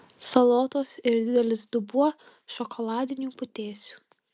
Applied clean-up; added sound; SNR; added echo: none; none; none; none.